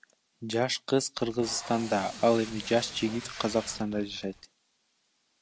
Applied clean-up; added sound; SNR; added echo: none; Packing tape, duct tape; 14 dB; none.